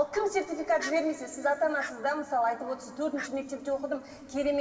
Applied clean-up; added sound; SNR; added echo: none; Fowl; 17 dB; reverberation time 2.4 s.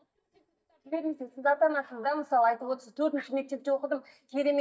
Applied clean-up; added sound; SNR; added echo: neural mask model DeepFilterNet 3.